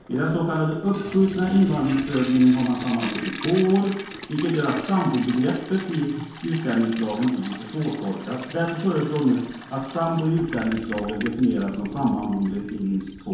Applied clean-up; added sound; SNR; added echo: none; Toilet flush; 15 dB; reverberation time 1.0 s.